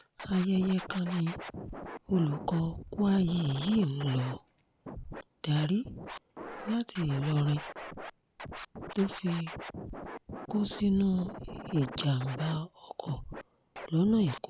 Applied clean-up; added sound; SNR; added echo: none; Scratching (performance technique); 12 dB; none.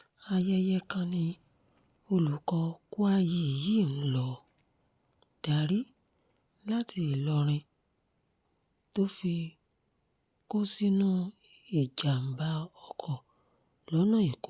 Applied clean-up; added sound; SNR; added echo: none; none; none; none.